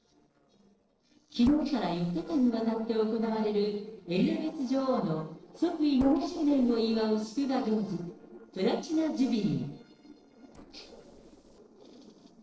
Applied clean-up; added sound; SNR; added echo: neural separator model SepFormer DNS4.